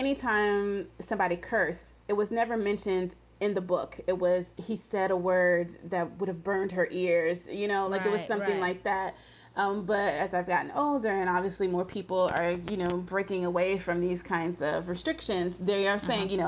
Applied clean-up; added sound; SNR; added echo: none; none; none; none.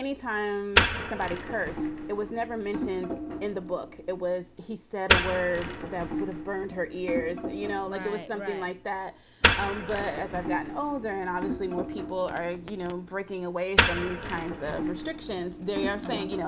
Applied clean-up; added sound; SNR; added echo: none; Wood; 0 dB; none.